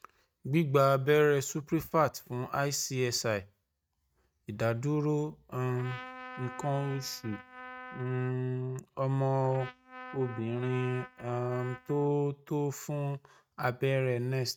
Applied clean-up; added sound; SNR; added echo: neural mask model RNNoise.